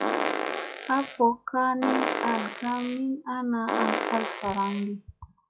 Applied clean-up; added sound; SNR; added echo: classical method log-MMSE.